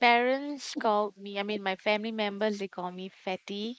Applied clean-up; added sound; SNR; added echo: neural mask model Resemble Enhance denoiser.